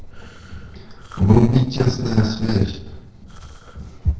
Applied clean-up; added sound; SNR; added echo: neural separator model SepFormer DNS4.